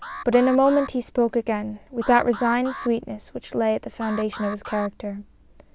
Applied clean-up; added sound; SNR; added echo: none; Alarm; 15 dB; none.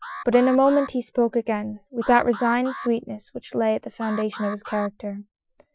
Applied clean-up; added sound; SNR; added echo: classical method Wiener filter.